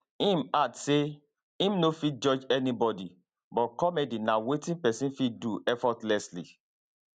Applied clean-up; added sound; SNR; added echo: none; none; none; none.